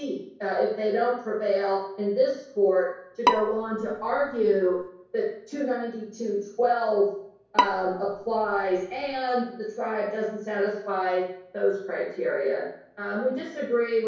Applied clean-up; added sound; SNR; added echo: none; Bowed string instrument; 3 dB; reverberation time 0.6 s.